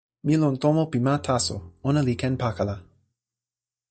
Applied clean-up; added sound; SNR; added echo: neural mask model DeepFilterNet 3.